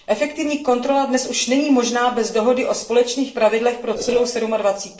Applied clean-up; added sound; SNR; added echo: neural separator model SepFormer DNS4.